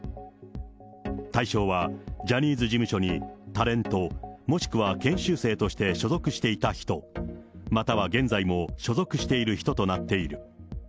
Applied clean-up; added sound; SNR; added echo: none; none; none; none.